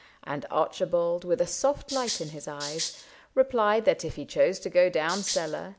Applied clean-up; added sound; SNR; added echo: none; Rattle (instrument); 9 dB; none.